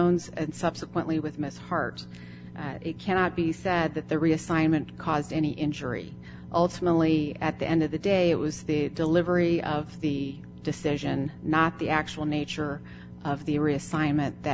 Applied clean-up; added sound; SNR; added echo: none; none; none; none.